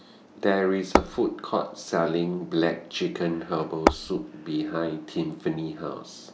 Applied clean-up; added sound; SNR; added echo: none; Tap / Hammer; -4 dB; none.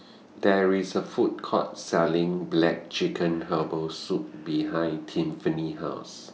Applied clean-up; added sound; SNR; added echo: none; none; none; none.